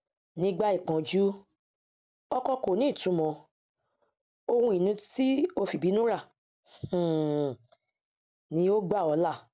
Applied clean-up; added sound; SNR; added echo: none; none; none; none.